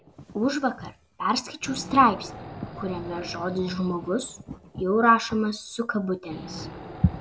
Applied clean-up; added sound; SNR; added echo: none; Wild animals; 16 dB; none.